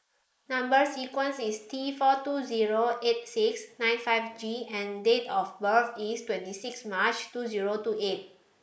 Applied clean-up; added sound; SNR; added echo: neural mask model Resemble Enhance denoiser.